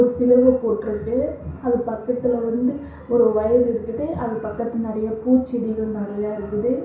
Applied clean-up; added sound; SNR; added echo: none; none; none; reverberation time 0.6 s.